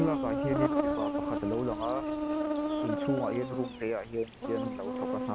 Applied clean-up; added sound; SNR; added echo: none; Insect; -2 dB; none.